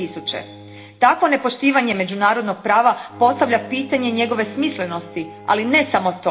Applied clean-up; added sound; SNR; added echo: none; Bowed string instrument; 20 dB; reverberation time 0.4 s.